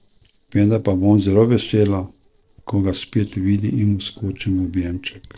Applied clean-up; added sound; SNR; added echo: neural separator model SepFormer DNS4.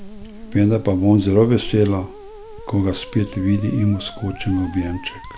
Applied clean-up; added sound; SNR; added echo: none; Musical instrument; 20 dB; none.